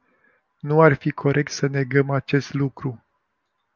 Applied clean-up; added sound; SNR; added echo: none; none; none; none.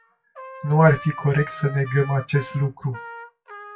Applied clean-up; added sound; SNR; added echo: classical method WPE with log-MMSE.